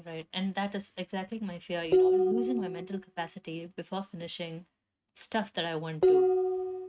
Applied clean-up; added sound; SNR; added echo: neural mask model RNNoise.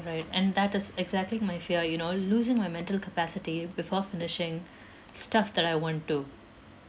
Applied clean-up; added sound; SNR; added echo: none; none; none; none.